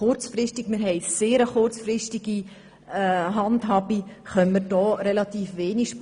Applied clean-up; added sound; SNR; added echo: none; none; none; none.